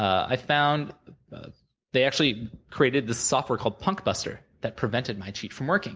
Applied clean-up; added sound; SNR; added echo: none; none; none; none.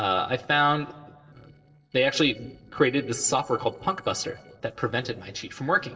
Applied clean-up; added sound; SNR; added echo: neural separator model SepFormer DNS4.